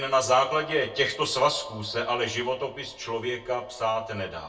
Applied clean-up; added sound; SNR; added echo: none; none; none; reverberation time 0.2 s.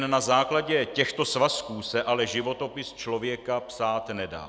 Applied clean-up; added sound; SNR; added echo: none; none; none; none.